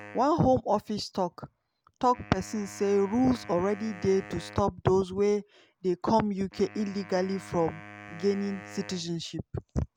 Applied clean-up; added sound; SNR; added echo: none; Wind instrument, woodwind instrument; 20 dB; none.